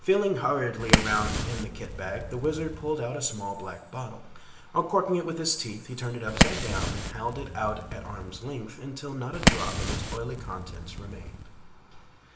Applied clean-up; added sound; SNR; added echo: none; Fire; -2 dB; reverberation time 1.0 s.